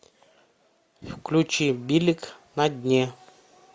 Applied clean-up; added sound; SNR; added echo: none; none; none; none.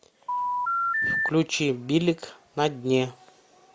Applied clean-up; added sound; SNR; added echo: none; Telephone; -2 dB; none.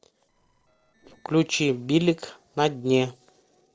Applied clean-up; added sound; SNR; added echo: neural separator model SepFormer DNS4.